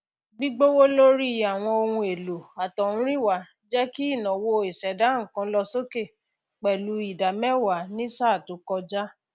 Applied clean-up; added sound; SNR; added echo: none; none; none; none.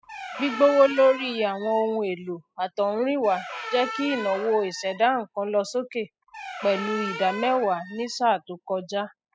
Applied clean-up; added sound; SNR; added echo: classical method spectral subtraction.